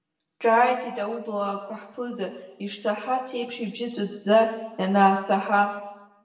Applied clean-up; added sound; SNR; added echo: none; none; none; reverberation time 1.0 s.